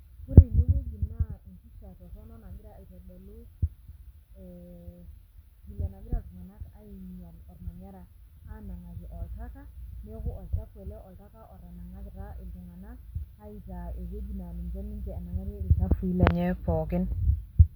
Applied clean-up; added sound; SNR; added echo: none; none; none; none.